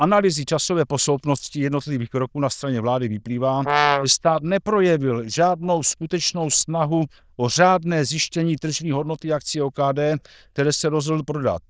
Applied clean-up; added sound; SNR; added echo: neural diffusion model UNIVERSE++.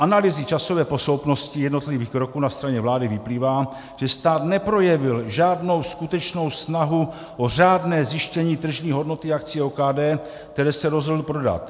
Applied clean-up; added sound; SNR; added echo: none; none; none; none.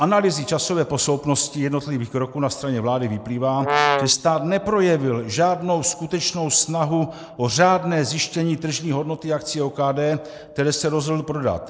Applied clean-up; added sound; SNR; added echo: neural mask model Resemble Enhance denoiser.